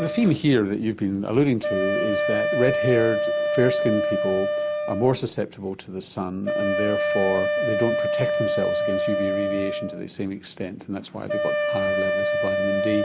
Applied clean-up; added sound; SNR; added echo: none; Wind instrument, woodwind instrument; -1 dB; none.